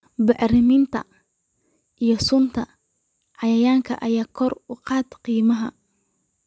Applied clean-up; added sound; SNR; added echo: none; none; none; none.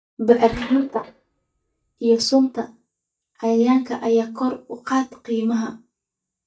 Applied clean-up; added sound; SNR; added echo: neural mask model DeepFilterNet 3.